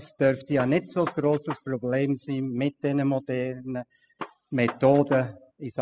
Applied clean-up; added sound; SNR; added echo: classical method spectral subtraction.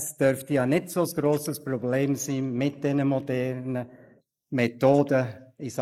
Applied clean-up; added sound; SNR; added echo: neural mask model Resemble Enhance denoiser.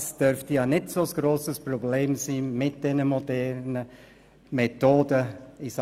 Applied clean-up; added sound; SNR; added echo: none; none; none; none.